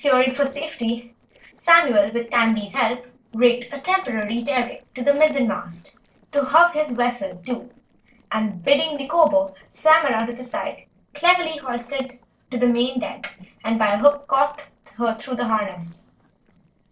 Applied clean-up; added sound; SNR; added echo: neural separator model SepFormer DNS4.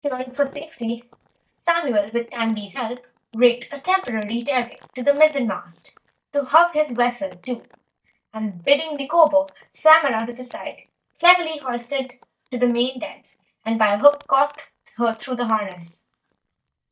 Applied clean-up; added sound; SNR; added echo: neural mask model DeepFilterNet 3.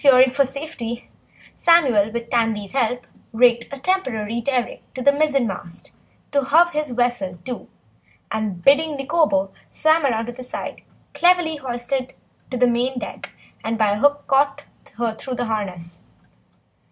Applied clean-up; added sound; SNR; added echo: none; none; none; none.